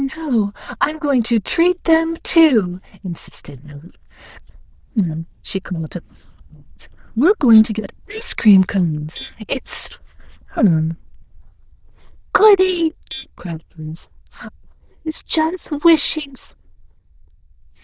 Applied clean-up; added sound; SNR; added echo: neural diffusion model UNIVERSE++.